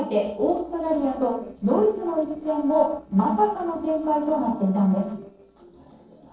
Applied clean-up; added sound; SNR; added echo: neural separator model SepFormer DNS4.